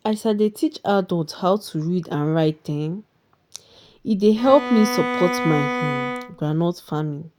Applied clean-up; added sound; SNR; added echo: none; Bowed string instrument; 5 dB; none.